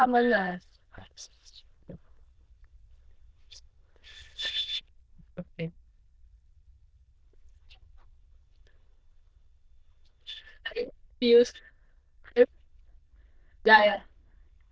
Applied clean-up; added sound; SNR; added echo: neural diffusion model UNIVERSE++.